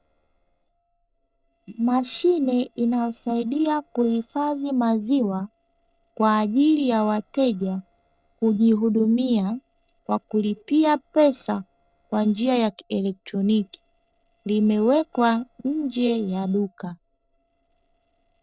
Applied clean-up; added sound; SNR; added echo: neural separator model SepFormer DNS4.